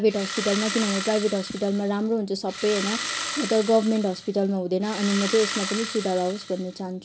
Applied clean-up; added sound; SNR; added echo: none; Engine starting; 8 dB; none.